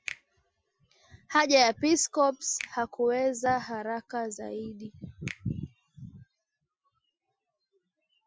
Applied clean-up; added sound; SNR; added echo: classical method Wiener filter.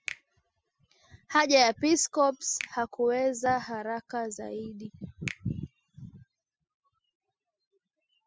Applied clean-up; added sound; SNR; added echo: classical method spectral subtraction.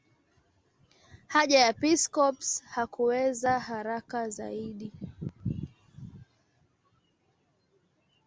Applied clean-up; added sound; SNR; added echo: none; none; none; none.